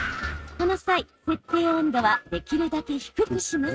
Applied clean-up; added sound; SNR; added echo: neural mask model RNNoise.